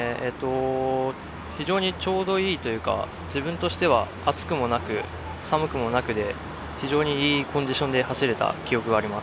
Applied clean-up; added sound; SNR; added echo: none; none; none; none.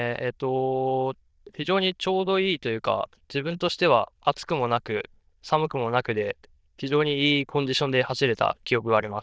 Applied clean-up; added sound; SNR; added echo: neural diffusion model UNIVERSE++.